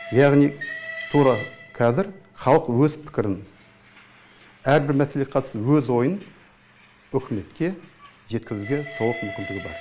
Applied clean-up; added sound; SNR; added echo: none; Train; 17 dB; none.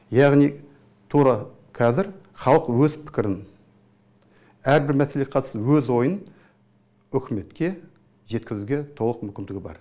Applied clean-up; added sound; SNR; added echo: none; none; none; none.